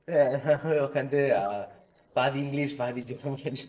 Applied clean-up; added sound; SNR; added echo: neural separator model SepFormer DNS4.